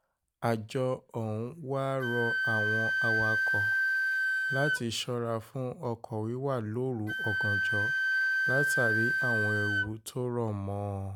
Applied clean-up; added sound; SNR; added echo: none; Wind instrument, woodwind instrument; -2 dB; none.